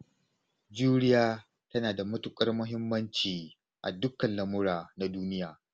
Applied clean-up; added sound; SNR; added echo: none; none; none; none.